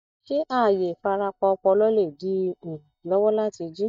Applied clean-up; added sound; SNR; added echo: neural mask model DeepFilterNet 3.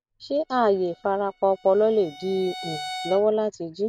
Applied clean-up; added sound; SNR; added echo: none; Bowed string instrument; 15 dB; none.